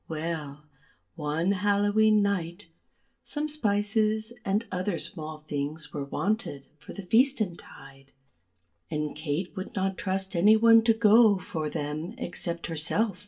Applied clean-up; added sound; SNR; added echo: none; none; none; reverberation time 0.2 s.